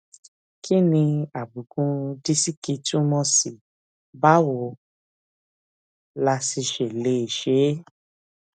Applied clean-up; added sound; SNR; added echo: none; none; none; none.